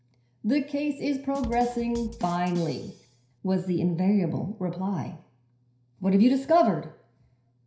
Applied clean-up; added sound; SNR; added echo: none; Drum kit; 15 dB; reverberation time 0.5 s.